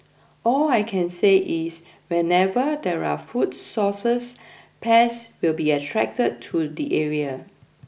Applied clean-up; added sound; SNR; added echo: none; none; none; none.